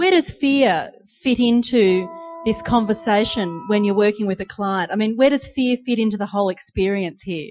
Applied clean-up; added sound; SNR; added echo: classical method Wiener filter.